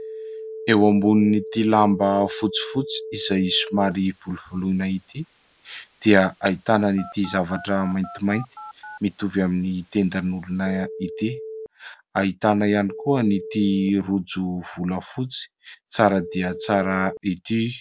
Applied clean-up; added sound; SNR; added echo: none; Telephone; 15 dB; none.